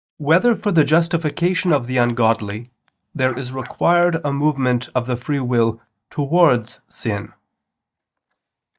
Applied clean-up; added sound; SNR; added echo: neural mask model DeepFilterNet 3.